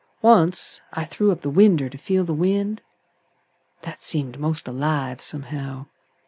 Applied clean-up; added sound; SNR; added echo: none; none; none; none.